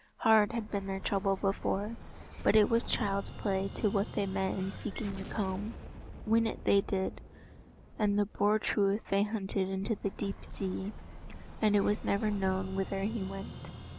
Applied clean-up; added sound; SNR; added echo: none; Explosion; 12 dB; none.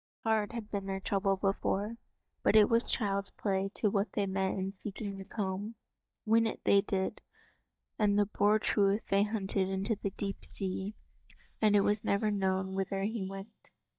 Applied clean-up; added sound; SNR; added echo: neural mask model DeepFilterNet 3.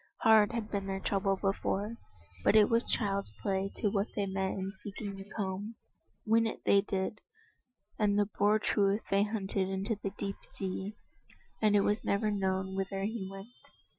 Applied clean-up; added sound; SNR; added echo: classical method Wiener filter.